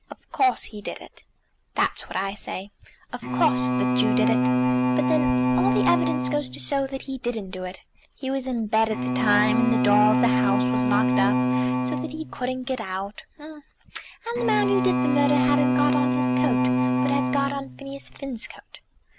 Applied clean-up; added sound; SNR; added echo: none; Bowed string instrument; -5 dB; none.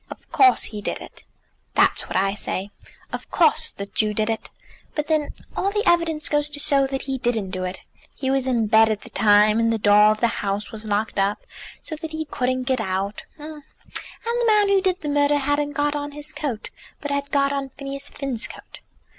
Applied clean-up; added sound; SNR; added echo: none; none; none; none.